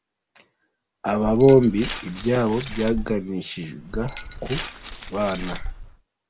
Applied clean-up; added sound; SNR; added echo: none; Glass; 10 dB; none.